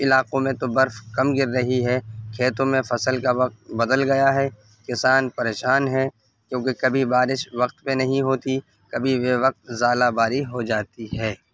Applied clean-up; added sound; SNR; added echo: none; none; none; none.